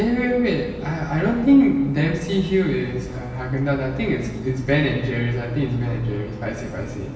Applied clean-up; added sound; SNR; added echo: none; none; none; reverberation time 1.2 s.